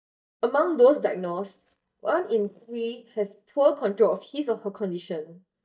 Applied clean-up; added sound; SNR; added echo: neural mask model DeepFilterNet 3.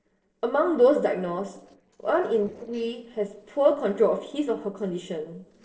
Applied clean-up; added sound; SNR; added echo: neural separator model SepFormer DNS4.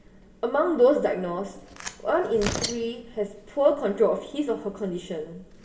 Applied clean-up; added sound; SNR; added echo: none; Tearing; 14 dB; reverberation time 2.5 s.